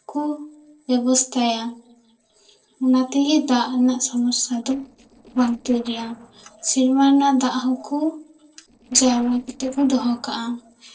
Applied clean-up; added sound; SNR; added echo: neural separator model SepFormer DNS4.